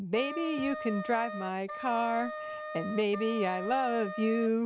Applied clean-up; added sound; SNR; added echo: none; Wind instrument, woodwind instrument; 8 dB; none.